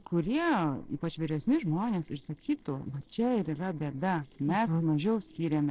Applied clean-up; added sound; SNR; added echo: neural separator model SepFormer DNS4.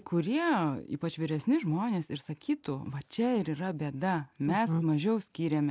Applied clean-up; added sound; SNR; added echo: none; none; none; none.